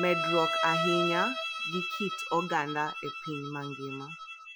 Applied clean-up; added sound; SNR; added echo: classical method Wiener filter.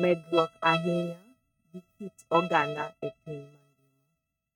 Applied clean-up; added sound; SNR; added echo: neural mask model RNNoise.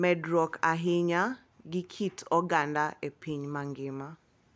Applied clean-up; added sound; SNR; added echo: none; none; none; none.